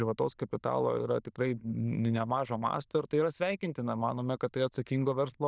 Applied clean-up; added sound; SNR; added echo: neural diffusion model UNIVERSE++.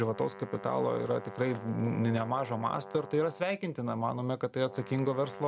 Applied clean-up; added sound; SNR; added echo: none; Brass instrument; 15 dB; none.